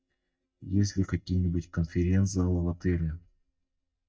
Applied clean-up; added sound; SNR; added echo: neural mask model DeepFilterNet 3.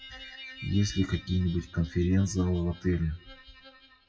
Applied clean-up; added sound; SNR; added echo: classical method WPE with log-MMSE.